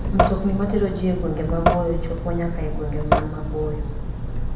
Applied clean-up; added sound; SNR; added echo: none; Drip / Sink (filling or washing) / Water tap, faucet; -2 dB; reverberation time 0.7 s.